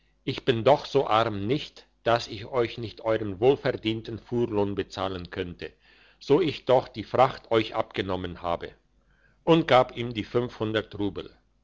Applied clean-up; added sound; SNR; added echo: none; none; none; none.